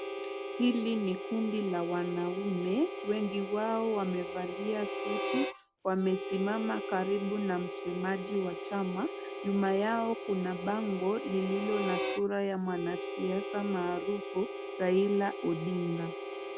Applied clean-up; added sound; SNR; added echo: none; Harmonica; 6 dB; none.